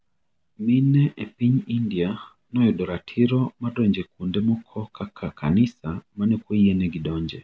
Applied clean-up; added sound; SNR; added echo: none; none; none; none.